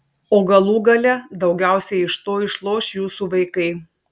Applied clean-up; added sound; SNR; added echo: none; none; none; none.